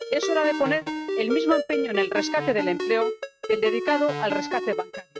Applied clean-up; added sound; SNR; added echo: neural mask model RNNoise.